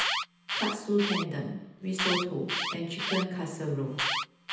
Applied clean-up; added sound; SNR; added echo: none; Alarm; 1 dB; reverberation time 0.9 s.